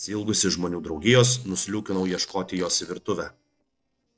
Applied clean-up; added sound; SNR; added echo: neural separator model SepFormer DNS4.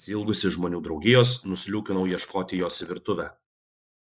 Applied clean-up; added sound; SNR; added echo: neural mask model Resemble Enhance denoiser.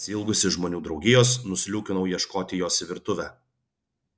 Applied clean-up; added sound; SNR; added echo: none; none; none; none.